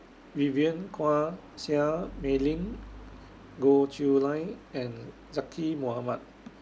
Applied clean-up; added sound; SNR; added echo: none; Stream; 19 dB; none.